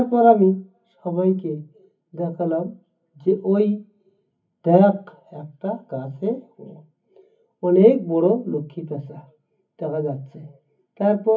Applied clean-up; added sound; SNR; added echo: none; none; none; reverberation time 0.3 s.